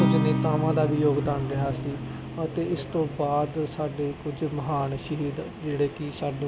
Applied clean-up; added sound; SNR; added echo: none; Acoustic guitar; 4 dB; none.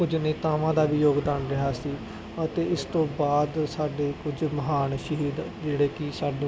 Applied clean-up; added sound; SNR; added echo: none; none; none; none.